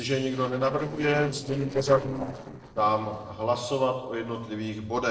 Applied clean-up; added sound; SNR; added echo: neural separator model SepFormer DNS4.